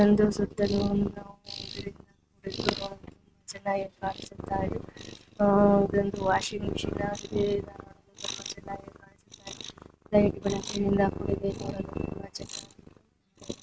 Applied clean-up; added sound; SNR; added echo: neural mask model RNNoise.